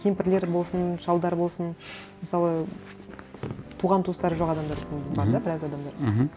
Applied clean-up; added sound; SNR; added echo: none; none; none; none.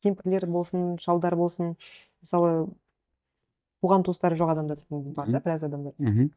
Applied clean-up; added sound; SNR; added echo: neural mask model DeepFilterNet 3.